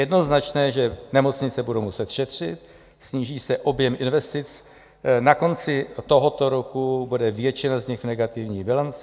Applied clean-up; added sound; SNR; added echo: none; none; none; none.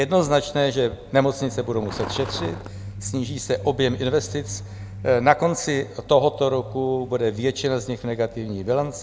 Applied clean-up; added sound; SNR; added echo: none; Truck; 14 dB; none.